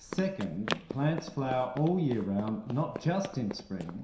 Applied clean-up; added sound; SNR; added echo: none; Run; 11 dB; reverberation time 0.7 s.